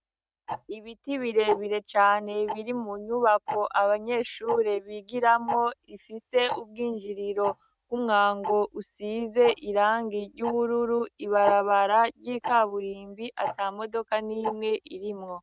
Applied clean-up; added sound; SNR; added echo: neural mask model RNNoise.